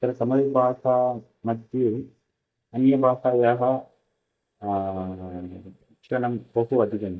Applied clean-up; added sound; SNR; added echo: neural mask model DeepFilterNet 3.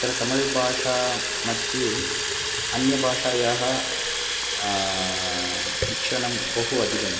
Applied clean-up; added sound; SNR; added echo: none; Fill (with liquid) / Water tap, faucet; -1 dB; reverberation time 0.3 s.